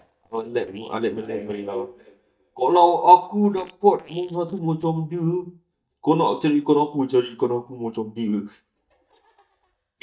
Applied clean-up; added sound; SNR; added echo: neural mask model DeepFilterNet 3.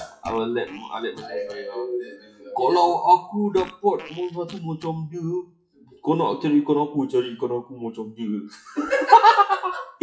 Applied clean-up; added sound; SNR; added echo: classical method WPE with log-MMSE.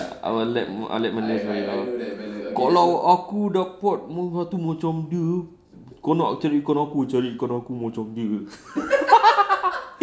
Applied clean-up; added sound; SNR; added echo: none; none; none; none.